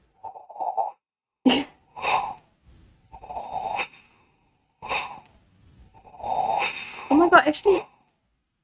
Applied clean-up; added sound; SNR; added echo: neural mask model RNNoise.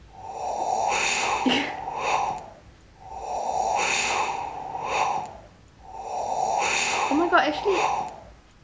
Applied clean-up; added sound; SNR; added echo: none; Wind; -4 dB; none.